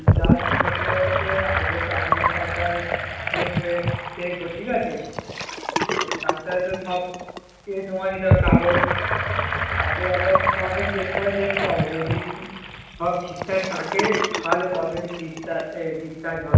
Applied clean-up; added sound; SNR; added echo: none; Sink (filling or washing) / Gurgling; -3 dB; reverberation time 1.0 s.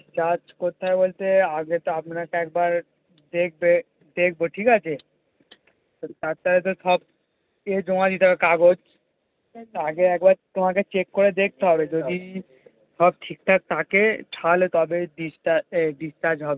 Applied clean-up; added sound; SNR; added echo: none; none; none; none.